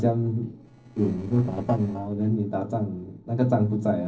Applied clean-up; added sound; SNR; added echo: neural separator model SepFormer DNS4.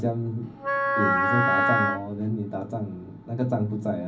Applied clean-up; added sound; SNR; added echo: none; Wind instrument, woodwind instrument; -4 dB; reverberation time 0.4 s.